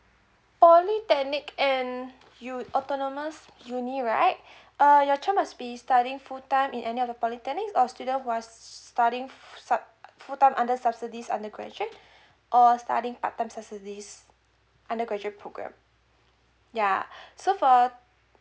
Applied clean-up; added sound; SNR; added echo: none; none; none; none.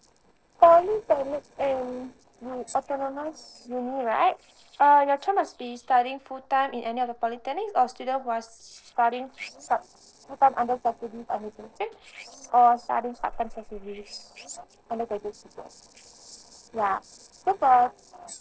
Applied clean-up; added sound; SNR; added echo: neural separator model SepFormer DNS4.